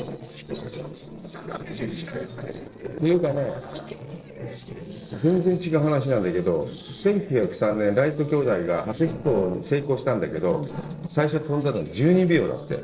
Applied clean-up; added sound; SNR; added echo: neural separator model SepFormer DNS4.